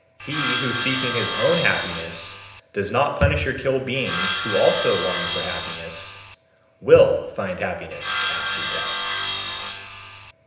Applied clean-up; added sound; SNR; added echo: none; Sawing; -2 dB; reverberation time 0.9 s.